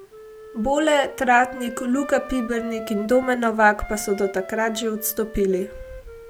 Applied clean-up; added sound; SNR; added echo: none; Wind instrument, woodwind instrument; 16 dB; none.